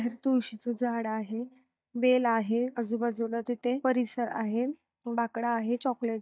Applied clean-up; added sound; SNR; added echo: neural mask model DeepFilterNet 3.